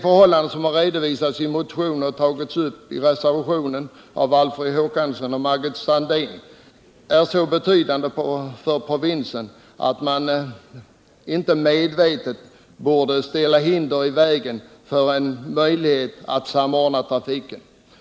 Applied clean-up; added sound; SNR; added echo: none; none; none; none.